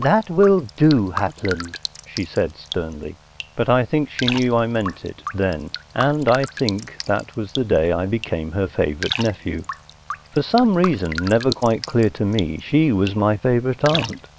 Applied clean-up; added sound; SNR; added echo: none; Raindrop; 13 dB; none.